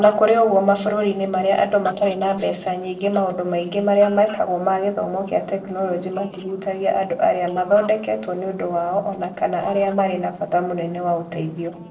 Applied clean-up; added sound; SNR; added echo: neural separator model SepFormer DNS4.